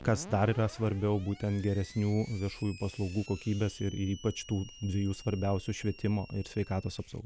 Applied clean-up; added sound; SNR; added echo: none; Screech; 19 dB; none.